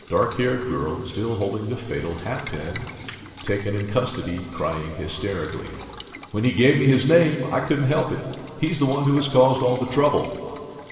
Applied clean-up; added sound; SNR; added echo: none; Boiling; 19 dB; reverberation time 2.2 s.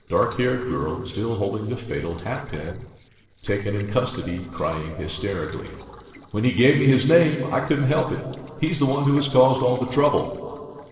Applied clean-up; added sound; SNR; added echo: neural separator model SepFormer DNS4.